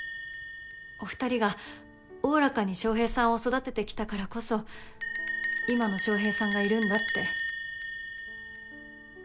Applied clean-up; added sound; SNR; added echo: none; Bell; 1 dB; none.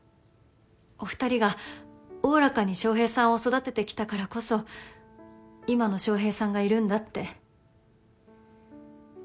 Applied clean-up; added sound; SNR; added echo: none; none; none; none.